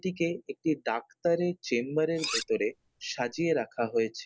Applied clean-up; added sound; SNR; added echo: none; Cutlery, silverware; 8 dB; none.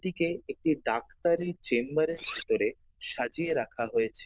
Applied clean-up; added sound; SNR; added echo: neural diffusion model UNIVERSE++.